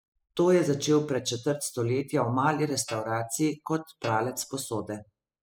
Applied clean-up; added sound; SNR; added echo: classical method spectral subtraction.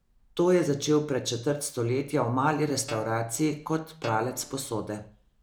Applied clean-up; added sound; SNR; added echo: none; Guitar; 17 dB; none.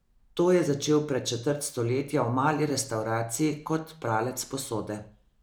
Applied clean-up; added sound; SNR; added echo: none; none; none; none.